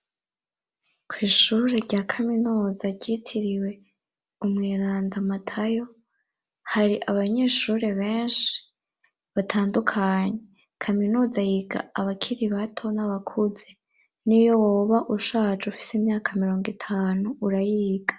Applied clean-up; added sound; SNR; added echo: none; none; none; none.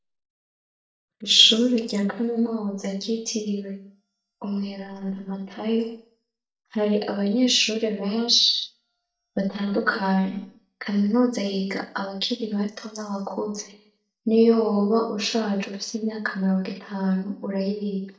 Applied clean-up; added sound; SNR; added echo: neural mask model DeepFilterNet 3.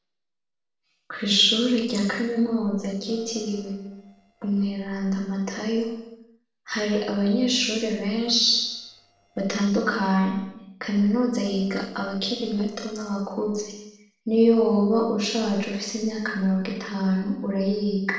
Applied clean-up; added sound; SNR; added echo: neural separator model SepFormer DNS4.